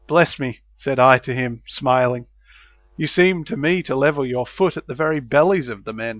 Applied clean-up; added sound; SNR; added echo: none; none; none; none.